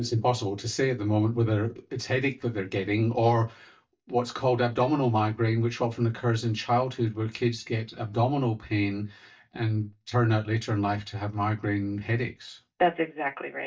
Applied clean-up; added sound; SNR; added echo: neural mask model DeepFilterNet 3.